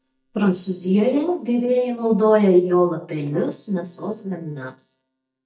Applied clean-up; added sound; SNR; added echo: neural mask model DeepFilterNet 3.